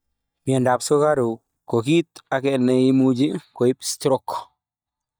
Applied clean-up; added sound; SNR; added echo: neural mask model DeepFilterNet 3.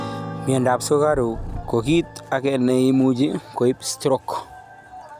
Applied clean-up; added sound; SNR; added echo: none; Purr + Acoustic guitar / Strum; 14 dB; none.